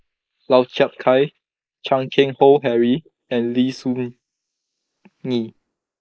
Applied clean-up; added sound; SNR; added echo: neural mask model Resemble Enhance denoiser.